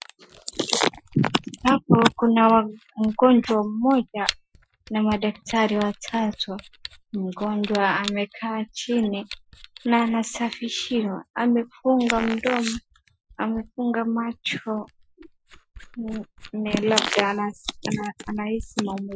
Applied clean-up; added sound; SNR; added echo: classical method Wiener filter.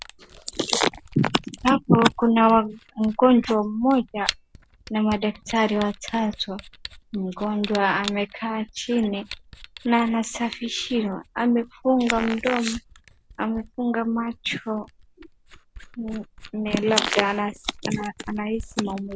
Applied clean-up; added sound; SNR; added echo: none; Camera; 18 dB; none.